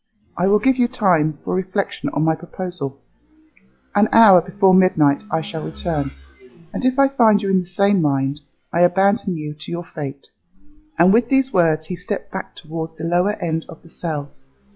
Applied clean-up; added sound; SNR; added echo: classical method log-MMSE.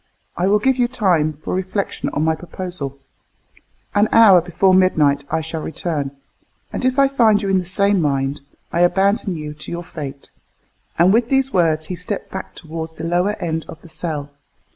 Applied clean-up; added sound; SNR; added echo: none; none; none; none.